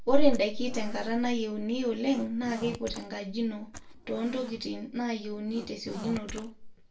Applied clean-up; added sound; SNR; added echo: none; Zipper (clothing); 18 dB; reverberation time 0.2 s.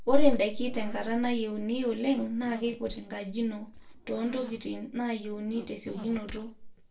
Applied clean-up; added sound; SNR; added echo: neural separator model SepFormer DNS4.